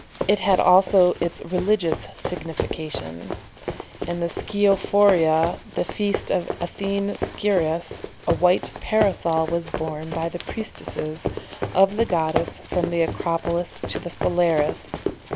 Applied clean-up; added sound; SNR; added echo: none; Run; 8 dB; none.